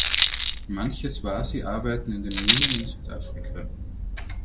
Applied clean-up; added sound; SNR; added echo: none; Rattle; -4 dB; none.